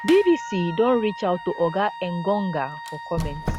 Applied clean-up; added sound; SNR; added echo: none; Squeak + Wind instrument, woodwind instrument; 10 dB; none.